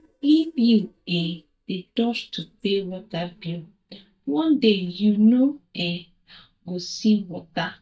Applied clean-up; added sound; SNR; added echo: neural mask model DeepFilterNet 3.